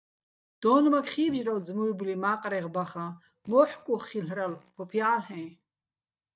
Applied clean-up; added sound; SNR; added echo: neural mask model DeepFilterNet 3.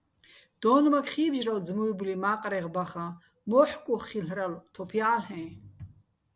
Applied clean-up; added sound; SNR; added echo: none; none; none; none.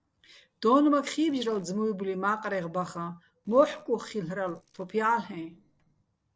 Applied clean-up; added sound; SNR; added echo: neural separator model SepFormer DNS4.